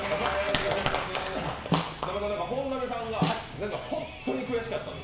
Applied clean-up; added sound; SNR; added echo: none; Snare drum; 6 dB; reverberation time 0.8 s.